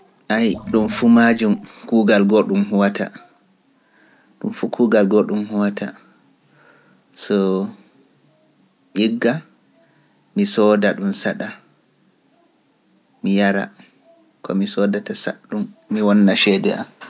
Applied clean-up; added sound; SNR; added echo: none; Sink (filling or washing) / Water; 13 dB; none.